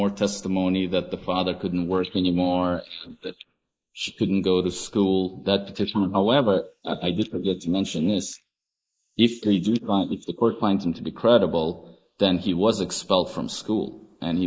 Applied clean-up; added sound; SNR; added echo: neural mask model Resemble Enhance denoiser.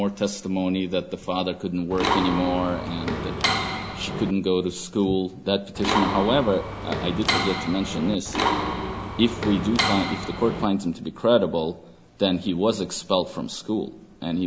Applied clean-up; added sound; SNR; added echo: none; Mechanisms; 2 dB; none.